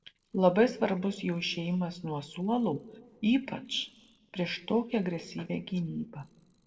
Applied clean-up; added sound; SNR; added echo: neural separator model SepFormer DNS4.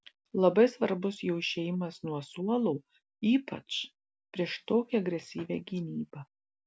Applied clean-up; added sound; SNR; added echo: none; none; none; none.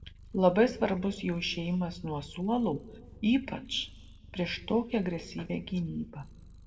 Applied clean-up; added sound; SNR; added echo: none; Purr; 19 dB; reverberation time 0.8 s.